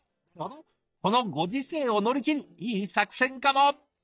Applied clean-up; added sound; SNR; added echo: neural mask model DeepFilterNet 3.